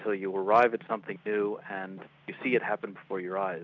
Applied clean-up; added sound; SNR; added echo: none; none; none; none.